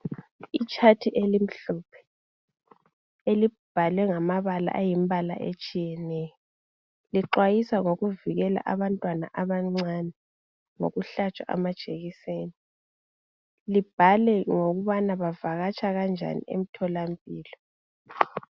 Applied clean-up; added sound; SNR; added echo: none; none; none; none.